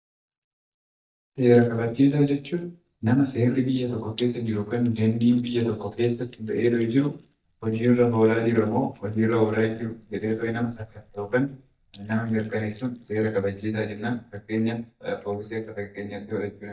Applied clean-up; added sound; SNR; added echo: neural mask model DeepFilterNet 3.